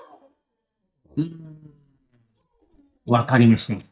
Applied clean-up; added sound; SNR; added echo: neural mask model DeepFilterNet 3.